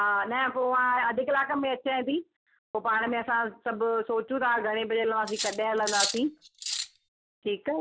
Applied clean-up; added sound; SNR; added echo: none; Cutlery, silverware; 6 dB; none.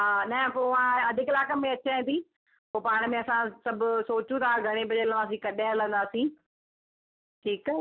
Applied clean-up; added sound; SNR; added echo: none; none; none; none.